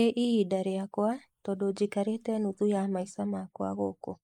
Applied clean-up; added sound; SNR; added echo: neural mask model Resemble Enhance denoiser.